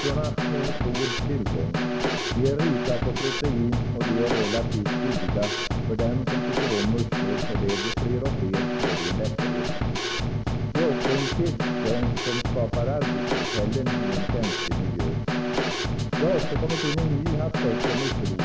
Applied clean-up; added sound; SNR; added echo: none; Snare drum / Drum kit; -3 dB; none.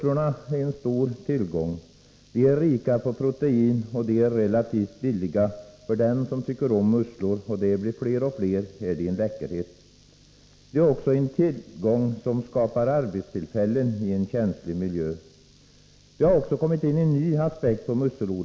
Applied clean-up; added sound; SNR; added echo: none; none; none; none.